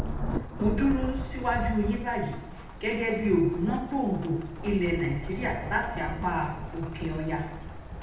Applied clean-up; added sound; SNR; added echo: none; Rain / Thunderstorm; 5 dB; reverberation time 0.8 s.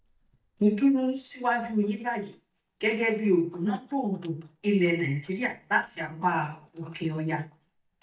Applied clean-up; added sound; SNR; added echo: neural mask model DeepFilterNet 3.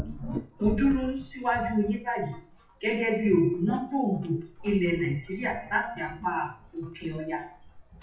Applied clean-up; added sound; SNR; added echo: classical method WPE with log-MMSE.